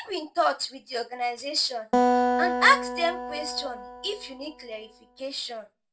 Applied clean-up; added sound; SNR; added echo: none; Acoustic guitar; 0 dB; reverberation time 0.2 s.